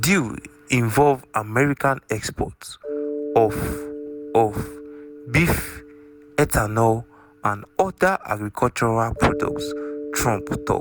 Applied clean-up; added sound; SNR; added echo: none; Mallet percussion; 12 dB; none.